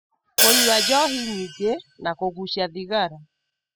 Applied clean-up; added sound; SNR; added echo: classical method spectral subtraction.